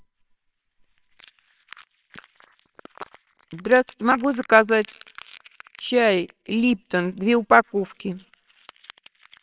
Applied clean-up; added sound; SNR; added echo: neural separator model SepFormer WHAMR!.